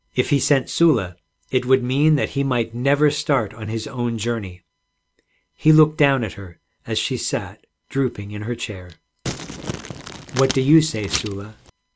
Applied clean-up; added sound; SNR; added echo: none; Crumpling, crinkling; 9 dB; none.